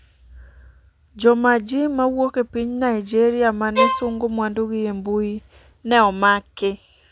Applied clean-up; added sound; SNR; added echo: none; Bowed string instrument; 1 dB; none.